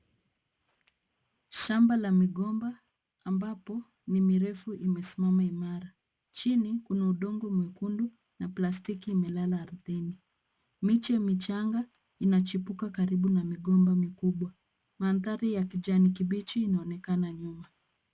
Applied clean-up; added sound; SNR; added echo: none; none; none; none.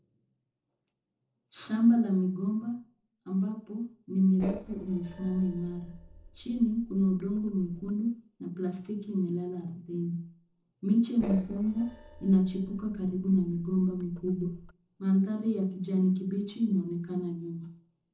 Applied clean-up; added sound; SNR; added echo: neural separator model SepFormer DNS4.